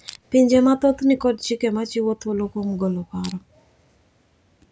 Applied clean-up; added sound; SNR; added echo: none; Crushing; 20 dB; none.